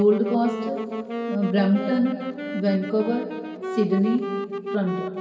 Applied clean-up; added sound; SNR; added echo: none; Wind instrument, woodwind instrument; 7 dB; reverberation time 2.7 s.